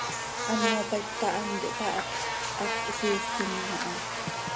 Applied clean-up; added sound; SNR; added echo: none; Buzz; -2 dB; none.